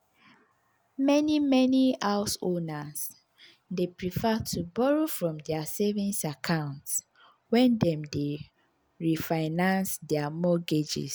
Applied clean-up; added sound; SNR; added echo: none; none; none; none.